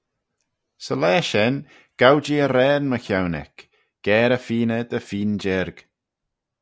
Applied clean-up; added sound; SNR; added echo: none; none; none; none.